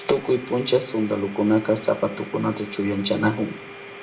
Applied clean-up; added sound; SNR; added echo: none; Domestic sounds, home sounds; 15 dB; reverberation time 0.4 s.